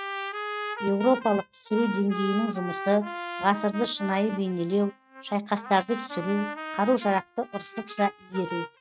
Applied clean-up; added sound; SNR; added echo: neural mask model RNNoise.